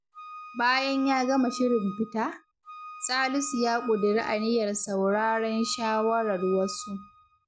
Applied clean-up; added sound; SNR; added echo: none; Wind instrument, woodwind instrument; 15 dB; none.